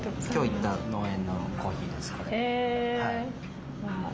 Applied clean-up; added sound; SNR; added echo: none; Ocean; 15 dB; none.